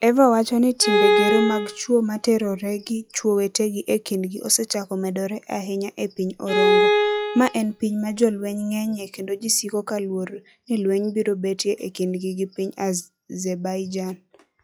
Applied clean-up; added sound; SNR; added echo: classical method log-MMSE.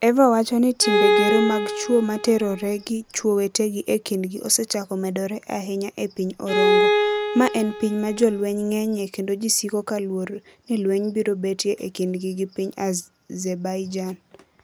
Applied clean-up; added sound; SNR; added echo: none; Bowed string instrument; 0 dB; none.